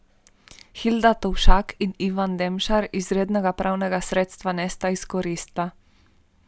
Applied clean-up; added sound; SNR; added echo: none; none; none; none.